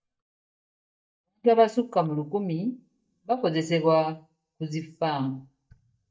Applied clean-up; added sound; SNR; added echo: neural mask model DeepFilterNet 3.